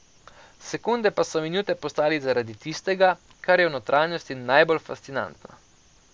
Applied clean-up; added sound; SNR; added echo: none; none; none; none.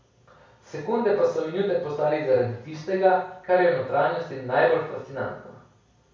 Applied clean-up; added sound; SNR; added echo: none; none; none; reverberation time 0.6 s.